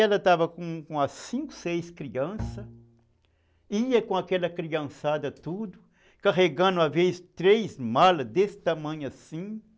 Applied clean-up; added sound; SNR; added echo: none; Bowed string instrument; 13 dB; none.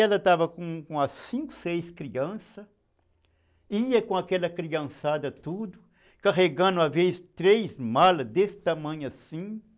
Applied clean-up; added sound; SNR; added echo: none; none; none; none.